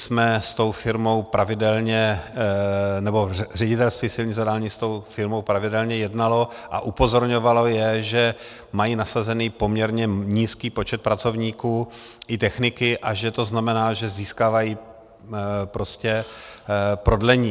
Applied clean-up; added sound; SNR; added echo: none; none; none; none.